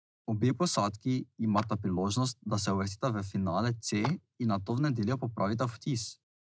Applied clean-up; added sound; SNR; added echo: none; Clapping; 16 dB; none.